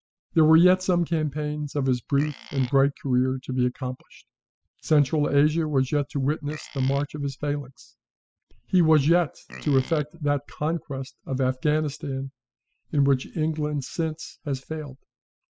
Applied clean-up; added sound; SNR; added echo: classical method spectral subtraction.